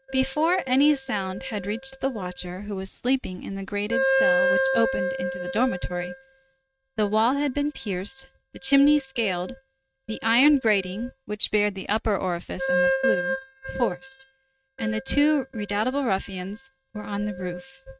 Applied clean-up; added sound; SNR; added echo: neural mask model RNNoise.